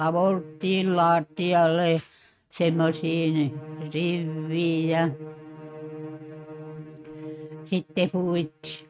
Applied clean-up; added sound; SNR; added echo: neural mask model RNNoise.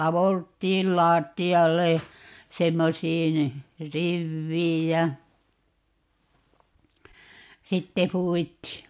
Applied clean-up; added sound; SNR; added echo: none; none; none; none.